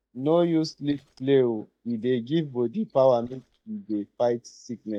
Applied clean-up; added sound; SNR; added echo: neural mask model DeepFilterNet 3.